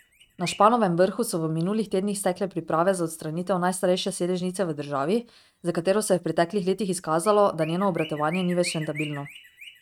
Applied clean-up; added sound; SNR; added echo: neural mask model RNNoise.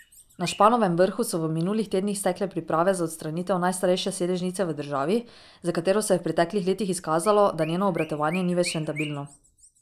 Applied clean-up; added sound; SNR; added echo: neural mask model Resemble Enhance denoiser.